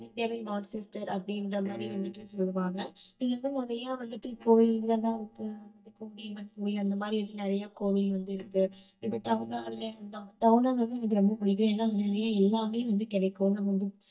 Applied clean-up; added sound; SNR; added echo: neural mask model DeepFilterNet 3.